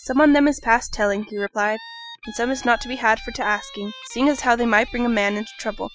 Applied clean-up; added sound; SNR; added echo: classical method Wiener filter.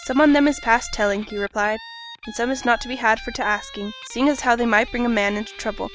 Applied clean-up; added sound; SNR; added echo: none; Guitar; 18 dB; none.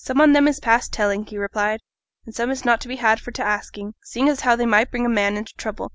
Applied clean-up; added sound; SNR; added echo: none; none; none; none.